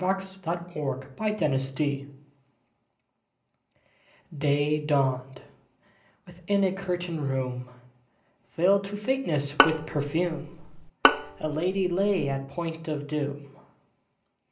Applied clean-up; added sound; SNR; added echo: none; Bowed string instrument; -1 dB; reverberation time 0.5 s.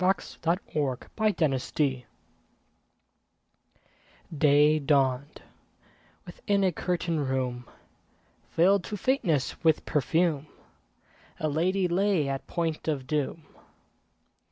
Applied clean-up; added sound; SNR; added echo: none; none; none; none.